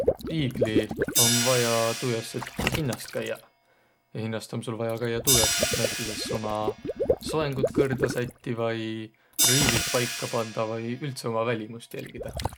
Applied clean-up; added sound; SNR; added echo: none; Hi-hat + Water / Liquid; -1 dB; none.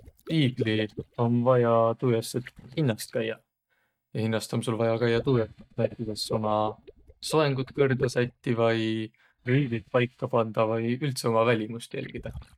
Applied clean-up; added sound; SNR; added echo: neural mask model DeepFilterNet 3.